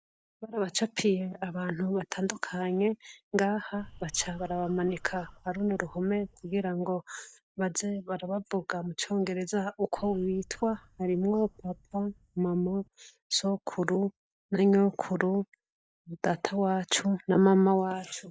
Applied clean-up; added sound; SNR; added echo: neural mask model DeepFilterNet 3.